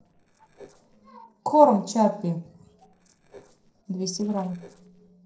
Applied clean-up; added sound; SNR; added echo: neural separator model SepFormer DNS4.